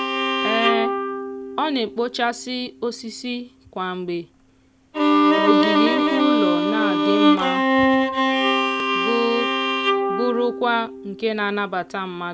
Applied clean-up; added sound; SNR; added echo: none; Bowed string instrument; -4 dB; none.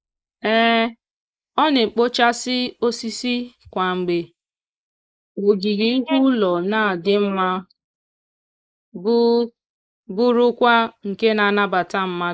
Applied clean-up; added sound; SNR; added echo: neural mask model Resemble Enhance denoiser.